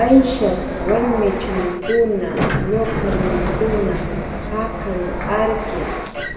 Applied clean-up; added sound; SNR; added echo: none; Sliding door; 3 dB; reverberation time 1.9 s.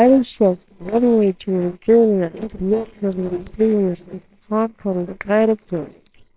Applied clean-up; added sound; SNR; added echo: neural separator model SepFormer WHAMR!.